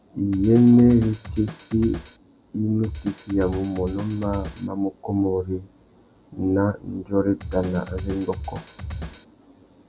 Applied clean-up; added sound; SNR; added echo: none; Drum kit; 11 dB; none.